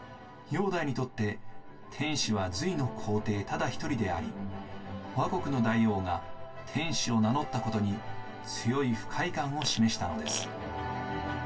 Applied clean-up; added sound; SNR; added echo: none; Fart; 13 dB; reverberation time 0.1 s.